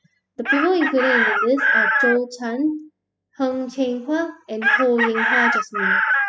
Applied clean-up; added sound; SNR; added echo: classical method spectral subtraction.